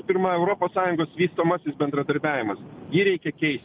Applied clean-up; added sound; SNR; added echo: none; none; none; none.